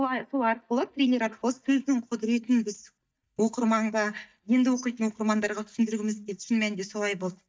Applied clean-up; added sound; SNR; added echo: neural mask model DeepFilterNet 3.